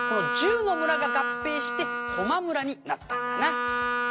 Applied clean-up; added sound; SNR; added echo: none; Wind instrument, woodwind instrument; 0 dB; none.